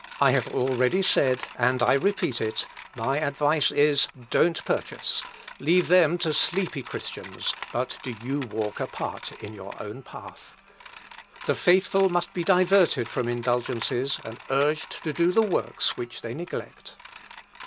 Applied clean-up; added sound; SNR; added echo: none; Coin (dropping); 16 dB; none.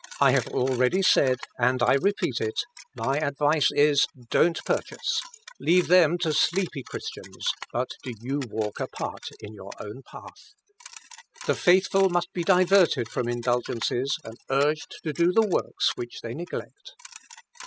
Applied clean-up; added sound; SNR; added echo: classical method spectral subtraction.